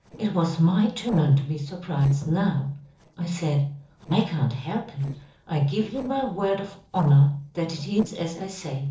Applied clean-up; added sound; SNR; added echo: neural separator model SepFormer DNS4.